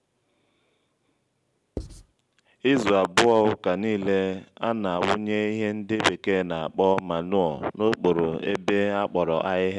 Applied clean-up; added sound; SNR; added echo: none; Writing; 13 dB; none.